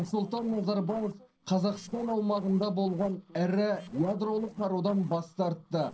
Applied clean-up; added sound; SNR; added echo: neural separator model SepFormer DNS4.